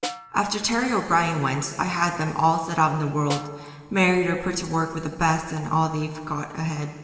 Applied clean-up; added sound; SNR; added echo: none; Snare drum; 13 dB; reverberation time 2.9 s.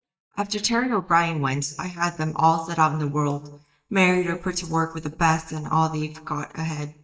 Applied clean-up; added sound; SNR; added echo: neural mask model DeepFilterNet 3.